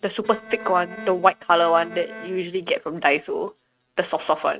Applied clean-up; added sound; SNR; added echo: neural mask model RNNoise.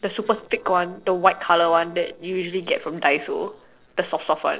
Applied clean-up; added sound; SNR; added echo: neural separator model SepFormer DNS4.